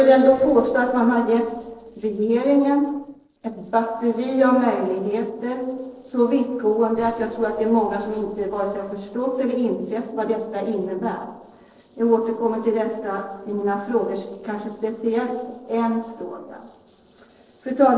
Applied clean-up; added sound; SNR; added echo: neural separator model SepFormer DNS4.